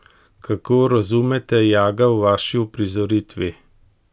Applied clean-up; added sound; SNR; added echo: none; none; none; none.